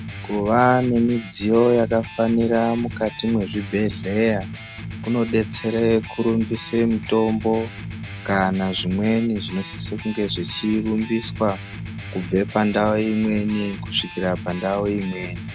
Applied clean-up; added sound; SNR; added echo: none; Electric guitar; 12 dB; none.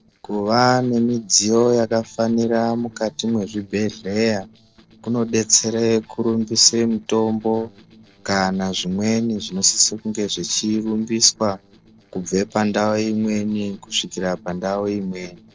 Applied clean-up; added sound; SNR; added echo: neural separator model SepFormer DNS4.